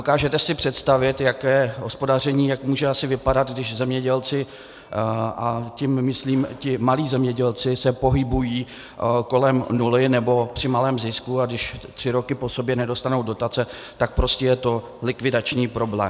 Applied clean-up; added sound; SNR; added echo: none; none; none; none.